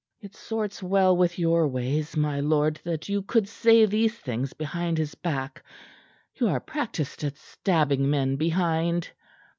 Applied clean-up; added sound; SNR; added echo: none; none; none; none.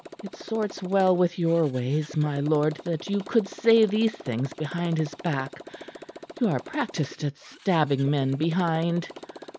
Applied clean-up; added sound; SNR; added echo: none; Motorcycle; 17 dB; none.